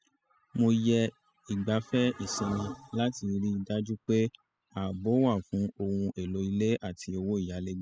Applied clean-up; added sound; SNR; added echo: classical method spectral subtraction.